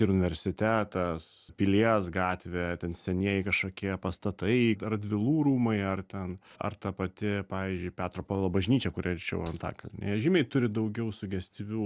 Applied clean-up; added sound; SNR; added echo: none; Coin (dropping); 19 dB; none.